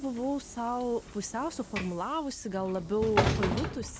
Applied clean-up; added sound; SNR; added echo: none; Sliding door / Train; 2 dB; none.